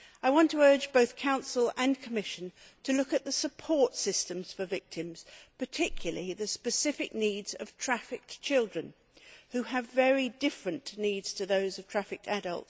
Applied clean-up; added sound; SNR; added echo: none; none; none; none.